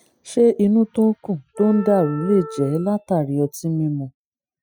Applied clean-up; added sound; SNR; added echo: classical method Wiener filter.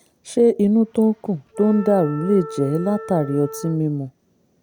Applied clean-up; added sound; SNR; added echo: none; Wind instrument, woodwind instrument; 15 dB; none.